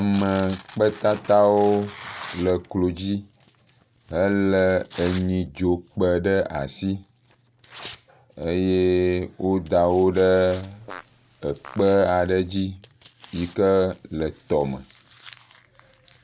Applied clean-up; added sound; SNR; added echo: none; Tearing + Fart; 20 dB; none.